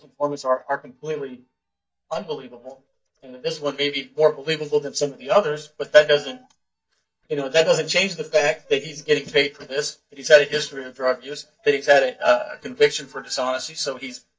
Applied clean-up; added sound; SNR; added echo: neural mask model DeepFilterNet 3.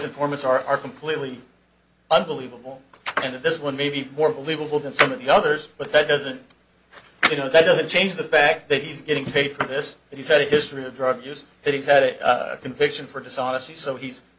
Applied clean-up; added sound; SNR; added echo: none; none; none; none.